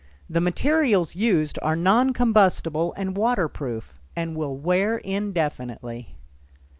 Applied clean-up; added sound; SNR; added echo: none; none; none; none.